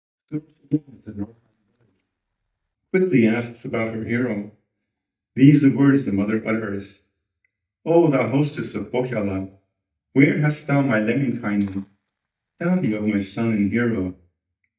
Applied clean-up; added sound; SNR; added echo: neural mask model DeepFilterNet 3.